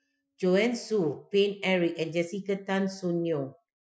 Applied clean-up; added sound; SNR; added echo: classical method Wiener filter.